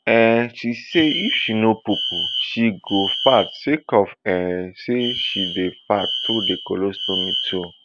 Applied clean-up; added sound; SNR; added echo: none; Alarm; 6 dB; none.